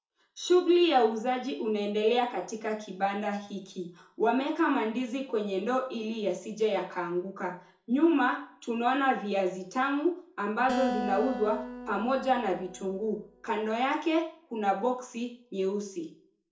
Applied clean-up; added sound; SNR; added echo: neural separator model SepFormer DNS4.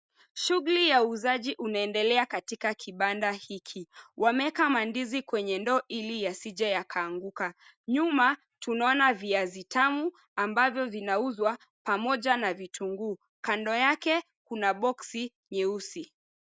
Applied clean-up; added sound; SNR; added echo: none; none; none; none.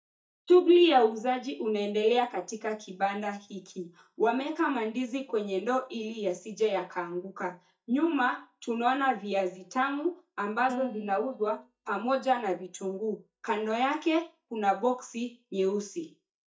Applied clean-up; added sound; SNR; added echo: neural mask model DeepFilterNet 3.